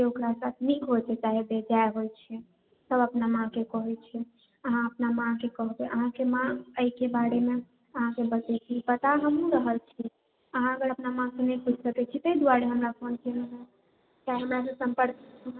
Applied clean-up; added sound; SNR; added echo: none; none; none; none.